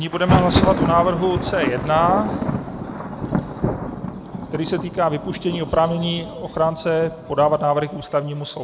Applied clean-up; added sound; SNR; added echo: none; Thunder; 4 dB; none.